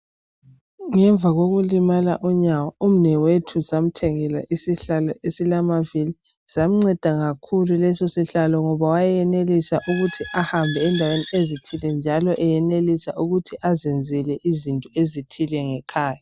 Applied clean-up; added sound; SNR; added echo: none; Squeak; 14 dB; none.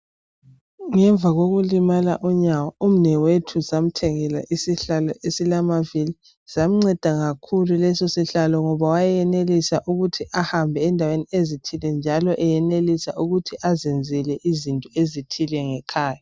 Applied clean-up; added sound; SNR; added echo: none; none; none; none.